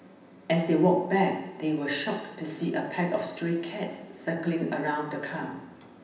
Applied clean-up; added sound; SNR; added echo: none; none; none; reverberation time 0.9 s.